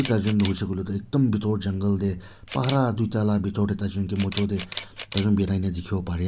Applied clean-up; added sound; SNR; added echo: none; Camera; 12 dB; none.